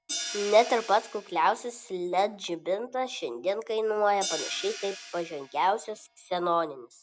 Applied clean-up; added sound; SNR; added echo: none; Hi-hat; 13 dB; none.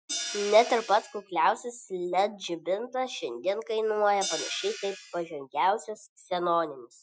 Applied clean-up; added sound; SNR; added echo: classical method Wiener filter.